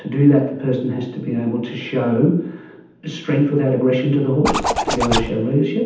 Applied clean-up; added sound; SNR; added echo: none; Zipper (clothing); 3 dB; reverberation time 0.8 s.